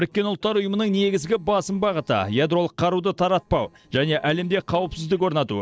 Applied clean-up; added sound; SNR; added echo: neural separator model SepFormer DNS4.